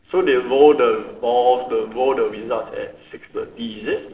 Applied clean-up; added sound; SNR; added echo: neural separator model SepFormer DNS4.